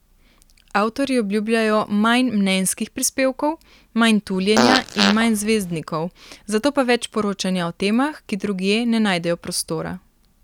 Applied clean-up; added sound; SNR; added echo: none; Fart; 2 dB; none.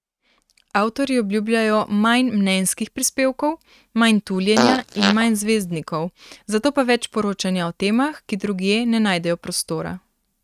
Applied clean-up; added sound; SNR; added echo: neural mask model RNNoise.